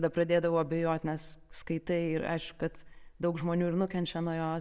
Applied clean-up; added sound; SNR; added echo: none; none; none; none.